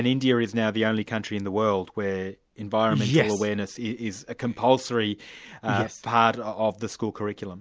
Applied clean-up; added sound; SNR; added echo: none; none; none; none.